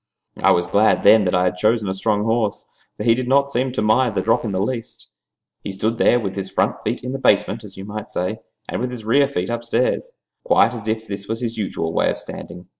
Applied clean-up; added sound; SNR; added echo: neural separator model SepFormer DNS4.